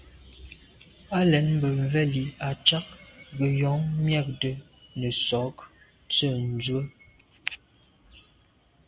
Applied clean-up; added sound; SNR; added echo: none; none; none; none.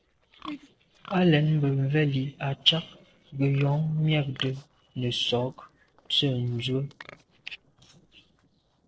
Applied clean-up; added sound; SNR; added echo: neural separator model SepFormer DNS4.